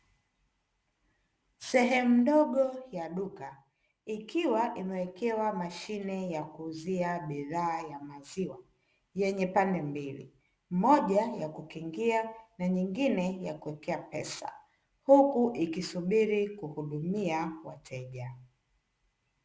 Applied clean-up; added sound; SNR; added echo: none; none; none; none.